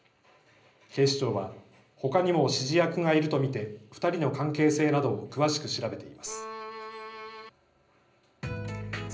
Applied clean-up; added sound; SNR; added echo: none; Bowed string instrument; 11 dB; reverberation time 0.5 s.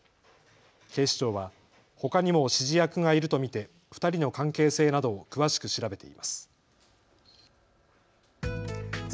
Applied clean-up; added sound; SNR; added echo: none; none; none; none.